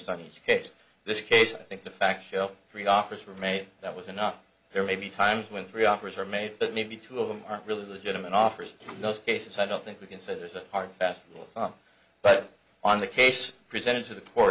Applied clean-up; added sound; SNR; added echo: none; none; none; none.